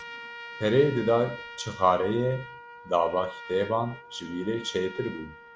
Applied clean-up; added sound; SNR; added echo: none; Trumpet; 15 dB; none.